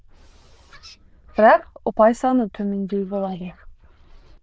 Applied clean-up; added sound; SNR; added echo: neural diffusion model UNIVERSE++.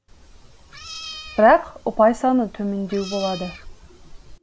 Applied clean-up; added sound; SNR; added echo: none; Meow; 17 dB; none.